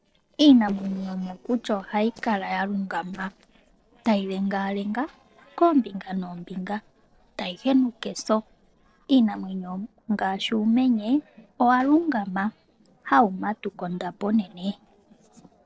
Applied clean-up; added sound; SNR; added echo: neural separator model SepFormer DNS4.